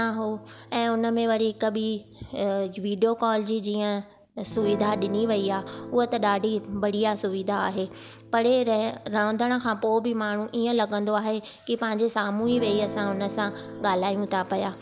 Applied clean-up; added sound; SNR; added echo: none; Guitar; 15 dB; none.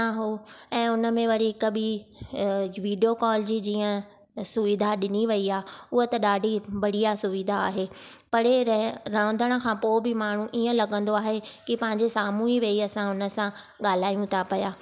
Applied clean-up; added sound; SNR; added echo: none; none; none; none.